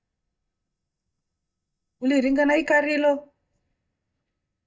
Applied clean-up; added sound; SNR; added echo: neural mask model DeepFilterNet 3.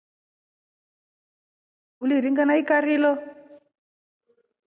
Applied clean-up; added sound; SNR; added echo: none; none; none; none.